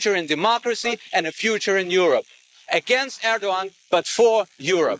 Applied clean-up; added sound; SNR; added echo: neural mask model Resemble Enhance denoiser.